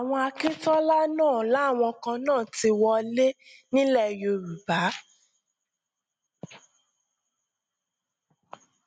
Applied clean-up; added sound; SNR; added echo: none; none; none; none.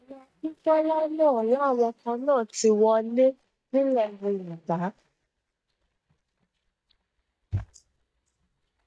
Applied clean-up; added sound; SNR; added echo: neural mask model DeepFilterNet 3.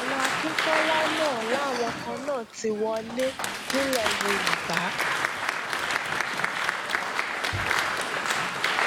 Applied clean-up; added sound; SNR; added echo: none; Applause; -4 dB; none.